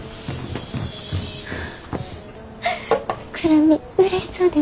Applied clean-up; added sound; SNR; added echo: none; none; none; none.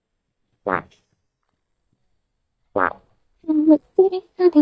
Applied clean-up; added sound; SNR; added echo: neural mask model DeepFilterNet 3.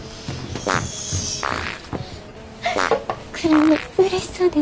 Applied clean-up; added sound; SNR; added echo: none; Fart; 7 dB; none.